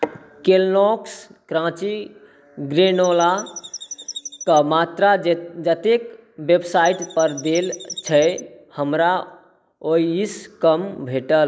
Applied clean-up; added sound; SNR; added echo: none; Chirp, tweet; 15 dB; none.